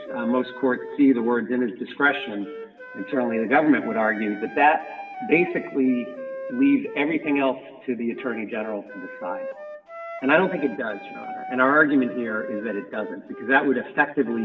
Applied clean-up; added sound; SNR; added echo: none; Wind instrument, woodwind instrument; 14 dB; reverberation time 2.3 s.